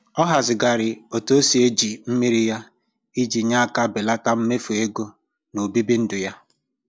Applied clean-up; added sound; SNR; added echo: none; none; none; none.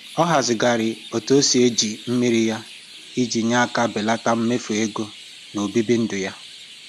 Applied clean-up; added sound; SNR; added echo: none; Chirp, tweet; 19 dB; none.